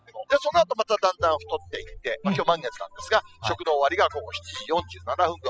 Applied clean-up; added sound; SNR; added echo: classical method spectral subtraction.